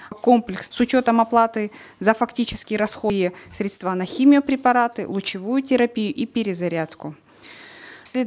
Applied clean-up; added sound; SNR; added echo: none; none; none; none.